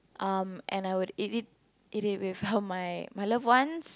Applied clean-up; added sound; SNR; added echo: none; none; none; none.